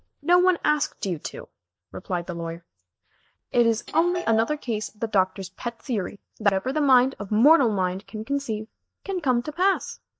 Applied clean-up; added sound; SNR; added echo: neural mask model DeepFilterNet 3.